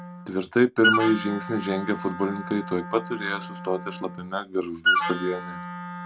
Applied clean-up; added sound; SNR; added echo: none; Wind instrument, woodwind instrument; 3 dB; none.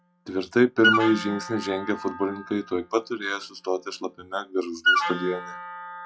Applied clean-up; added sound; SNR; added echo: classical method log-MMSE.